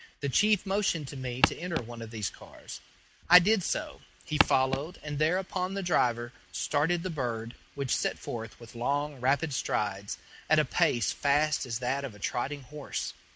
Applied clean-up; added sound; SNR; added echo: none; Walk, footsteps; -2 dB; none.